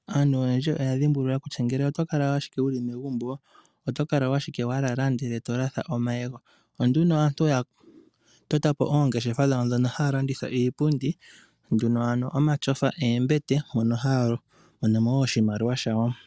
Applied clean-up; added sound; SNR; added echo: none; none; none; none.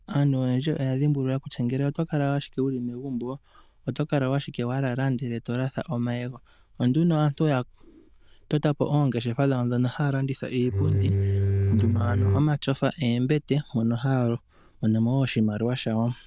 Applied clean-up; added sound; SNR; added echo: neural diffusion model UNIVERSE++.